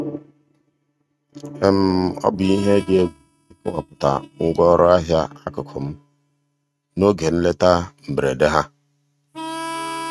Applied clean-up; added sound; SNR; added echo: neural mask model RNNoise.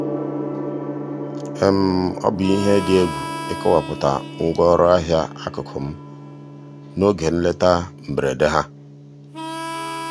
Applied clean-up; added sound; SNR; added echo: none; Gong + Harmonica; 9 dB; none.